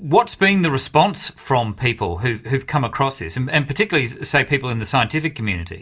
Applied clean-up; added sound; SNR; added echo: none; none; none; reverberation time 0.2 s.